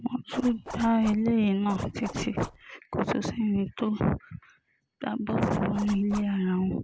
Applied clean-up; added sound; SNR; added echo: none; Zipper (clothing); 14 dB; none.